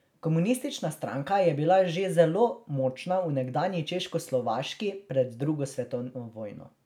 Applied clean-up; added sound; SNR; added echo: none; none; none; none.